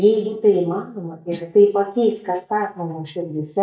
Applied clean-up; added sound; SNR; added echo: neural mask model DeepFilterNet 3.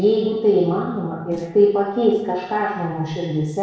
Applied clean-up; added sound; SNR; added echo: neural separator model SepFormer DNS4.